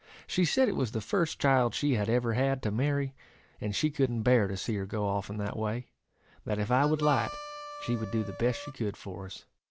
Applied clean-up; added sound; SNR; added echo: none; Harmonica; 12 dB; none.